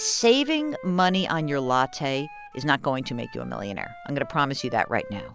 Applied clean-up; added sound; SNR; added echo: none; Wind instrument, woodwind instrument; 19 dB; none.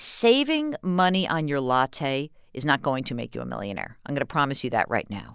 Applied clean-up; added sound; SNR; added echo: none; none; none; none.